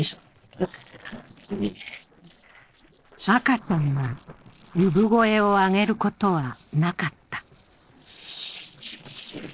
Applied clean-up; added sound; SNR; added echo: neural separator model SepFormer DNS4.